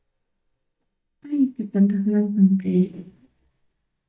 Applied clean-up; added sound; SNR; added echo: neural mask model DeepFilterNet 3.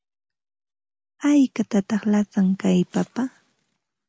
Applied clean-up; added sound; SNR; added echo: none; none; none; none.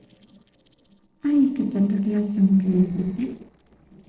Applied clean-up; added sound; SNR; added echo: neural separator model SepFormer DNS4.